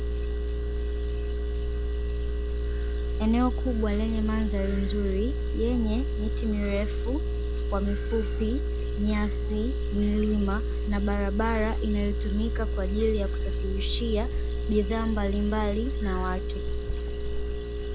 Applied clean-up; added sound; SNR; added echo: none; Engine; -3 dB; none.